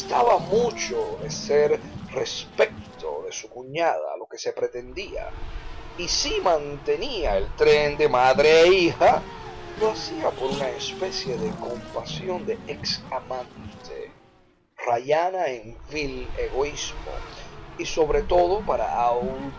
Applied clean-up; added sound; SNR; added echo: none; Race car, auto racing; 12 dB; none.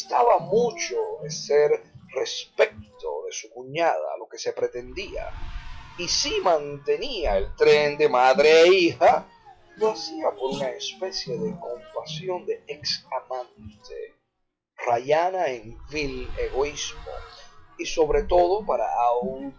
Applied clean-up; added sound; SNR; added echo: classical method log-MMSE.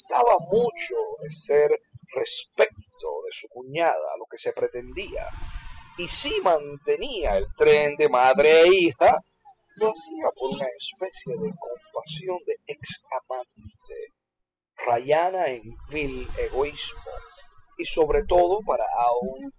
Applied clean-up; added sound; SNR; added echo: classical method spectral subtraction.